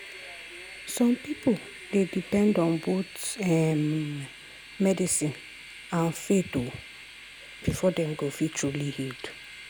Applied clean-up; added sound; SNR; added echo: none; Train; 16 dB; none.